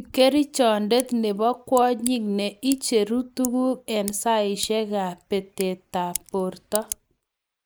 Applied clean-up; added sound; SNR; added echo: neural mask model Resemble Enhance denoiser.